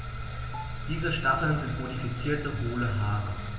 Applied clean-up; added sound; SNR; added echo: none; Bowed string instrument; 19 dB; reverberation time 2.1 s.